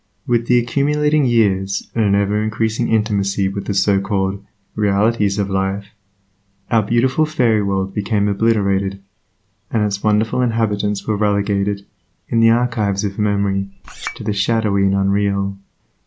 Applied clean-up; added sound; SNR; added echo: none; Chink, clink; 15 dB; none.